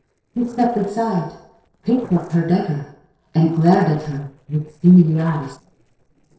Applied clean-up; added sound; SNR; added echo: neural separator model SepFormer DNS4.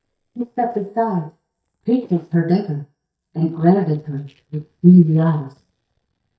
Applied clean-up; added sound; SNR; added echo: neural mask model DeepFilterNet 3.